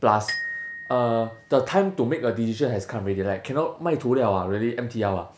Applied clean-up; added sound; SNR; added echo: none; Glockenspiel; 14 dB; none.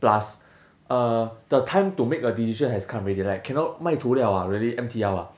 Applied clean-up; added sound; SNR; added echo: none; none; none; none.